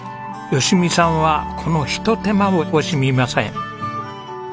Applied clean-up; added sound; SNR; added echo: none; none; none; none.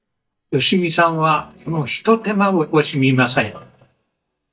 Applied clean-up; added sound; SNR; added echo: neural mask model DeepFilterNet 3.